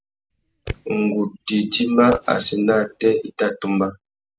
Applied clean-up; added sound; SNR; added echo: none; Fireworks; 16 dB; none.